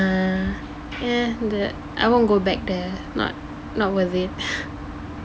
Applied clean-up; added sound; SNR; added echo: none; none; none; none.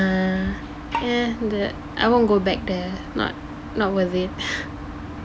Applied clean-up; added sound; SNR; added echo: none; Bowed string instrument; 14 dB; none.